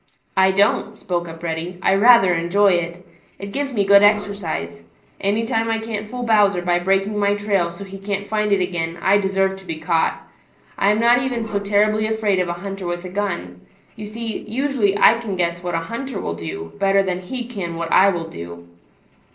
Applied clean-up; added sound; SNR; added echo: neural separator model SepFormer DNS4.